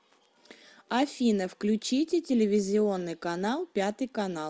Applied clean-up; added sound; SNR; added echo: none; none; none; none.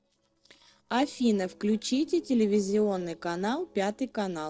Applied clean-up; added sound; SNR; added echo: neural separator model SepFormer DNS4.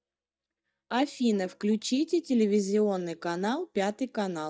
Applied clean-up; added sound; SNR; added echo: neural mask model DeepFilterNet 3.